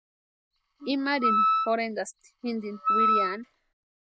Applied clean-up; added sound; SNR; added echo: none; Wind instrument, woodwind instrument; -4 dB; none.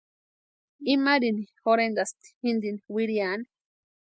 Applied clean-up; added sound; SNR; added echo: none; none; none; none.